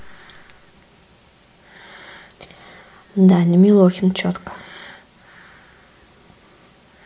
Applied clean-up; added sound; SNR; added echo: none; none; none; reverberation time 0.3 s.